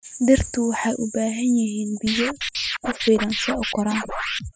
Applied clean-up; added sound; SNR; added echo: classical method spectral subtraction.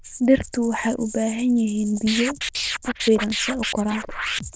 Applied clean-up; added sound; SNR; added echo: neural diffusion model UNIVERSE++.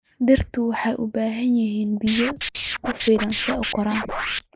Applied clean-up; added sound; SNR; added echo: neural mask model Resemble Enhance denoiser.